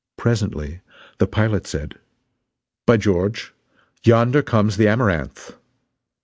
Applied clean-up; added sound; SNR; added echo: none; none; none; none.